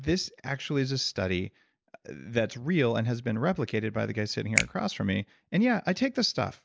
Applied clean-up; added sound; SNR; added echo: none; Finger snapping; 5 dB; none.